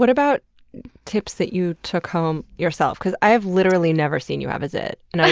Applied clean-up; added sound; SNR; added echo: none; none; none; none.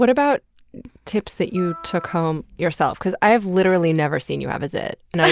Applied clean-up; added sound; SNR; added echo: none; Wind instrument, woodwind instrument; 19 dB; none.